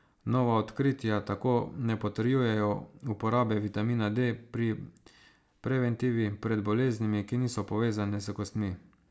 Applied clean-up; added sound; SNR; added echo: none; none; none; none.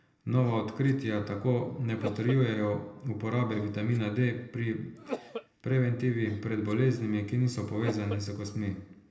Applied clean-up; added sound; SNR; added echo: none; Cough; 15 dB; reverberation time 0.7 s.